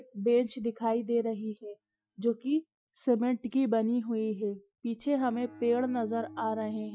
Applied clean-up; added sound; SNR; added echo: classical method Wiener filter.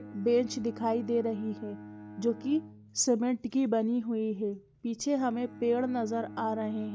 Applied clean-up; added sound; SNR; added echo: none; Bowed string instrument; 16 dB; none.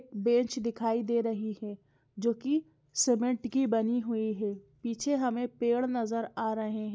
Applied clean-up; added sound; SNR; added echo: none; none; none; none.